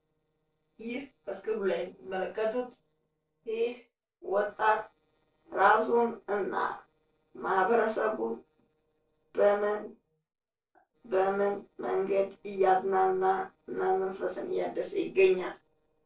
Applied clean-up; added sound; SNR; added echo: neural separator model SepFormer DNS4.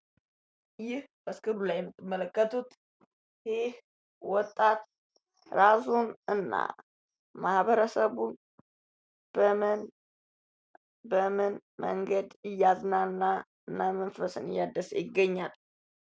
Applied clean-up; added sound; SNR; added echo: none; none; none; none.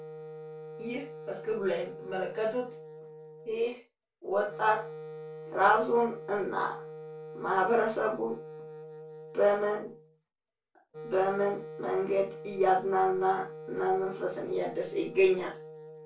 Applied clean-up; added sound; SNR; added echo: none; Wind instrument, woodwind instrument; 13 dB; reverberation time 0.2 s.